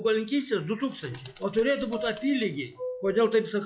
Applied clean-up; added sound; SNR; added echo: classical method log-MMSE.